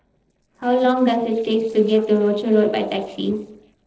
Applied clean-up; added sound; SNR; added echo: neural separator model SepFormer DNS4.